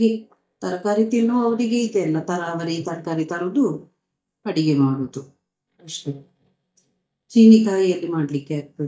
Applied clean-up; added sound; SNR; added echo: neural mask model DeepFilterNet 3.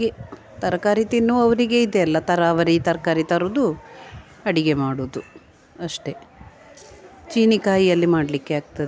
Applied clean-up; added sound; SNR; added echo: none; none; none; none.